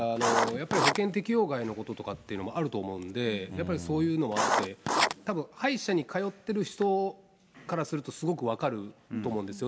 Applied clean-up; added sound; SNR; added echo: none; Writing; -2 dB; none.